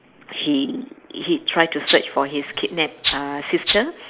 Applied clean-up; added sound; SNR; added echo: neural mask model Resemble Enhance denoiser.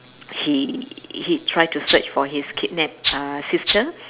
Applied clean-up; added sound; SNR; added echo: none; Rattle (instrument); 1 dB; none.